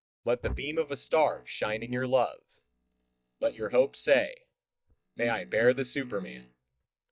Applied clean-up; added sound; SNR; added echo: neural mask model DeepFilterNet 3.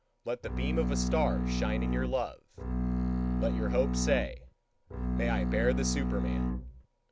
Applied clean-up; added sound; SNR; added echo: none; Bowed string instrument; -4 dB; none.